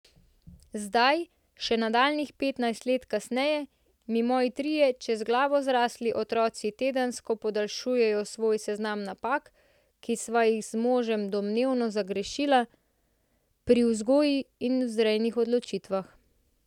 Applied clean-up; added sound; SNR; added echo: none; none; none; none.